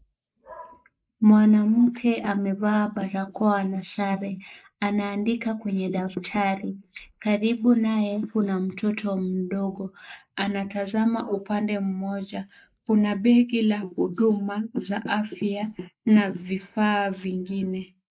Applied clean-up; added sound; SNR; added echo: neural mask model Resemble Enhance denoiser.